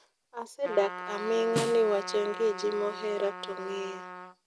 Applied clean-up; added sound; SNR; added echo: none; Snare drum + Trumpet; 9 dB; none.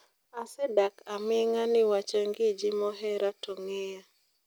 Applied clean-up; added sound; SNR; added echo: none; none; none; none.